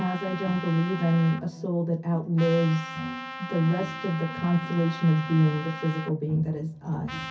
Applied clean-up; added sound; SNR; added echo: none; Trumpet; 12 dB; reverberation time 0.3 s.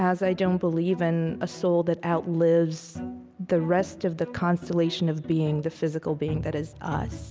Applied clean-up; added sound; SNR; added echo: none; none; none; none.